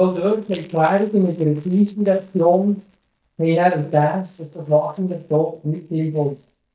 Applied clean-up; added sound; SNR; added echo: neural mask model DeepFilterNet 3.